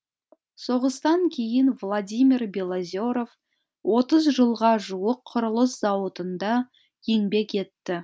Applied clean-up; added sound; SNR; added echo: none; none; none; none.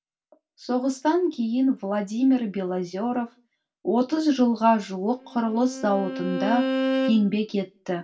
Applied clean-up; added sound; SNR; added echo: none; Bowed string instrument; 5 dB; reverberation time 0.2 s.